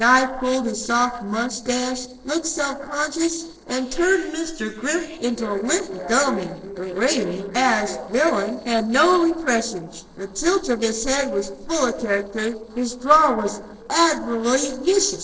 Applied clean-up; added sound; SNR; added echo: neural separator model SepFormer DNS4.